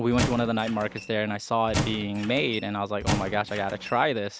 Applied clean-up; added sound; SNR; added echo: none; Squeak / Wood; 6 dB; none.